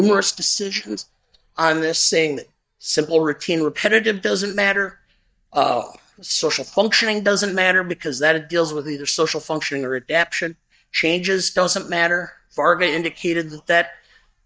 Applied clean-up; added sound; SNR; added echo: neural mask model DeepFilterNet 3.